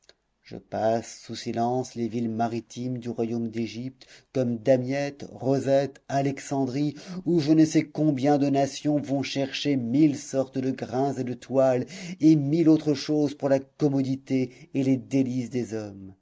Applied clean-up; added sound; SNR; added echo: neural mask model Resemble Enhance denoiser.